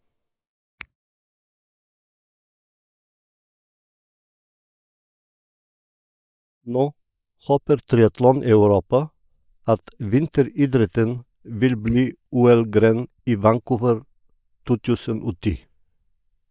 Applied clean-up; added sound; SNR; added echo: neural mask model DeepFilterNet 3.